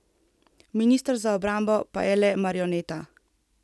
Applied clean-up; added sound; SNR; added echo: none; none; none; none.